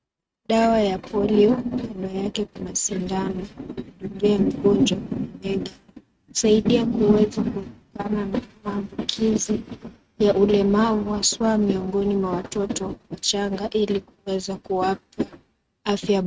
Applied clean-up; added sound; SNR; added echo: neural mask model RNNoise.